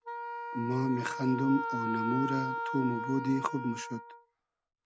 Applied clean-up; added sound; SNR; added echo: none; Wind instrument, woodwind instrument; 4 dB; none.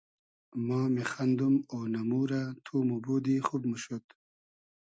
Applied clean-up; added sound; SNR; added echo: none; none; none; none.